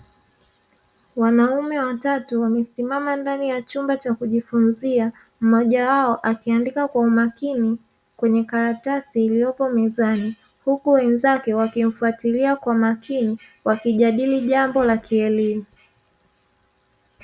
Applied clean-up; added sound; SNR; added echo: none; none; none; none.